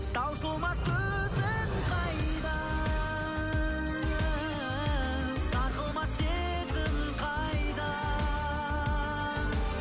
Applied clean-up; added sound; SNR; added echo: none; none; none; none.